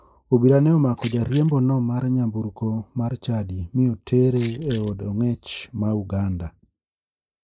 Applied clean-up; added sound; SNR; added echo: neural mask model Resemble Enhance denoiser.